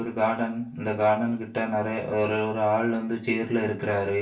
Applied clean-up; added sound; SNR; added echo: none; none; none; reverberation time 0.2 s.